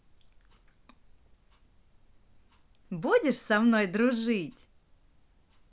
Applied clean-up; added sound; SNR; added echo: none; none; none; none.